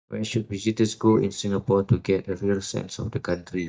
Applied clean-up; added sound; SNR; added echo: neural mask model DeepFilterNet 3.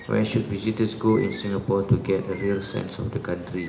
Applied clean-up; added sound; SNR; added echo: none; Bird; 18 dB; reverberation time 0.8 s.